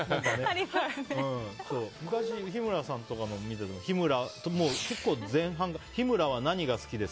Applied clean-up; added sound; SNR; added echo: none; Fireworks; 17 dB; none.